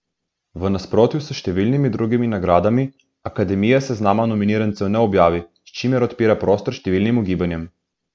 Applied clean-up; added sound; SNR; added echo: none; none; none; none.